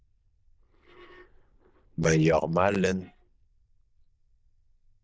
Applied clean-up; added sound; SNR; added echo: neural diffusion model UNIVERSE++.